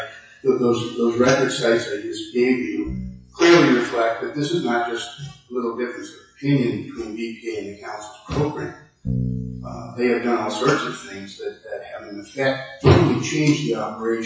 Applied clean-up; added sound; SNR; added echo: classical method WPE with log-MMSE.